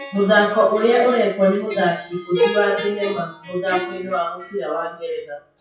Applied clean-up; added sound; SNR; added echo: classical method WPE with log-MMSE.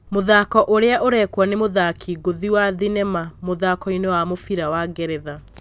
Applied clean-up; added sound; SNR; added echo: none; none; none; none.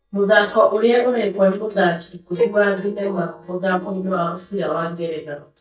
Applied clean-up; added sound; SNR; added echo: neural mask model DeepFilterNet 3.